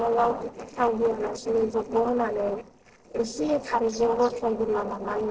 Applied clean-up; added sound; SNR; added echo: neural separator model SepFormer DNS4.